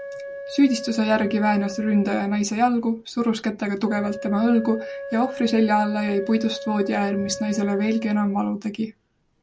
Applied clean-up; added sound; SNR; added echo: none; Wind instrument, woodwind instrument; 13 dB; none.